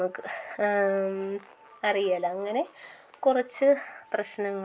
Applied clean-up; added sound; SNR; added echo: none; none; none; none.